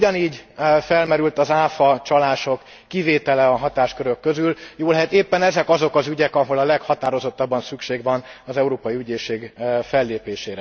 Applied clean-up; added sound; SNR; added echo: none; none; none; none.